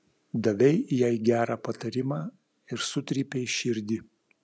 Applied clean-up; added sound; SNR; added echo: none; none; none; none.